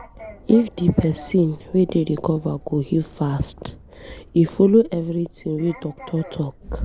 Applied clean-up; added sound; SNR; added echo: none; Sliding door; 18 dB; none.